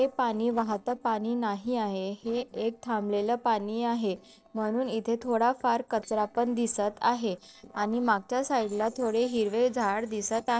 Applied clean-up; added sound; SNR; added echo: neural separator model SepFormer DNS4.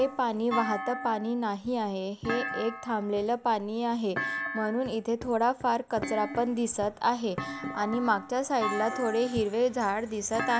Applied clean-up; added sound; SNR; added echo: none; Thump, thud; 9 dB; none.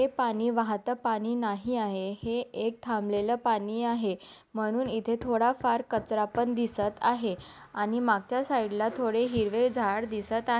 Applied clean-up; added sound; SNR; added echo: none; none; none; none.